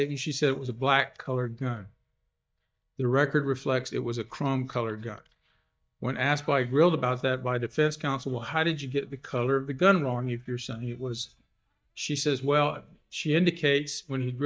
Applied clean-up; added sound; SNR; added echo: neural mask model DeepFilterNet 3.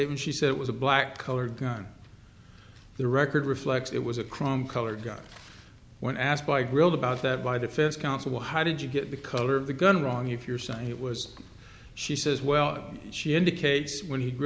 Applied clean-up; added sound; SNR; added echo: none; none; none; none.